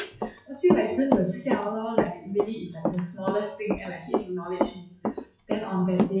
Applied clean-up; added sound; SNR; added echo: classical method WPE with log-MMSE.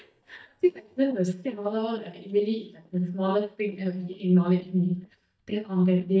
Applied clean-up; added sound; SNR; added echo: neural mask model DeepFilterNet 3.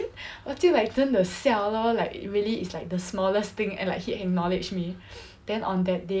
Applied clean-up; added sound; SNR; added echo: none; none; none; none.